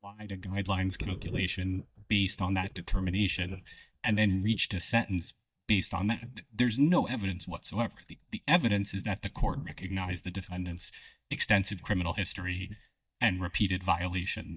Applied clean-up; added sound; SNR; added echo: neural mask model DeepFilterNet 3.